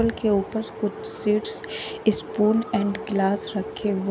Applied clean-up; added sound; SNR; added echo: none; none; none; none.